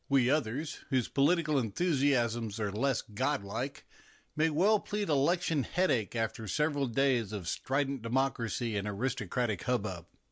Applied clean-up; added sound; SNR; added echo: none; none; none; none.